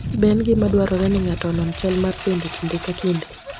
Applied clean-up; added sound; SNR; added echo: none; Engine; 8 dB; none.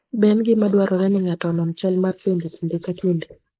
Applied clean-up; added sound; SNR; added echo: neural mask model Resemble Enhance denoiser.